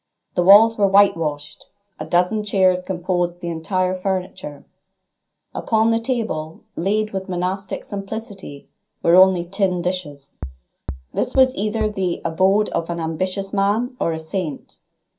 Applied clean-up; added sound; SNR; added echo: none; Bass drum; 10 dB; reverberation time 0.3 s.